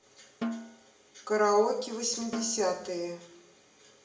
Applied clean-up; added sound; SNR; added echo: none; Snare drum; 10 dB; reverberation time 0.7 s.